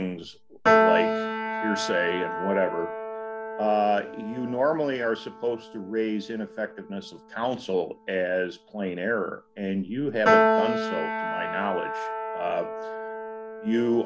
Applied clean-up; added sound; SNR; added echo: none; Piano; 0 dB; none.